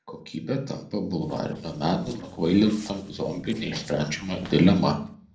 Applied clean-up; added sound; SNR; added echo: neural separator model SepFormer DNS4.